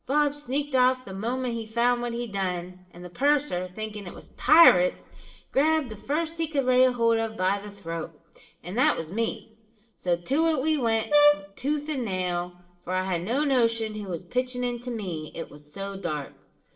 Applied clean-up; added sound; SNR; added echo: neural separator model SepFormer DNS4.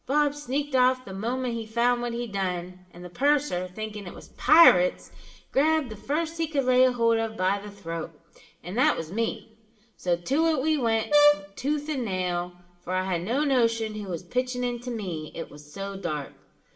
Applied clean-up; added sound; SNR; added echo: none; Brass instrument; -1 dB; reverberation time 0.7 s.